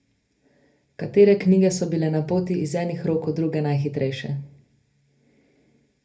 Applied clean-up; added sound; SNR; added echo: none; none; none; reverberation time 0.3 s.